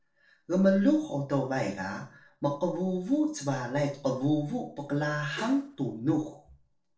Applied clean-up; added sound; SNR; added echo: neural separator model SepFormer DNS4.